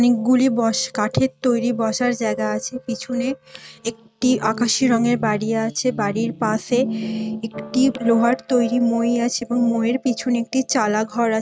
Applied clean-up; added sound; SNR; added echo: neural mask model RNNoise.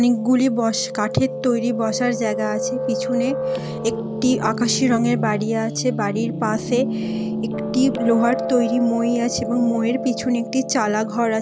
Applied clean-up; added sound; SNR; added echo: none; Piano; 6 dB; none.